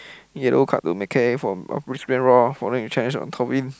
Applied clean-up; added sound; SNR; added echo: none; none; none; none.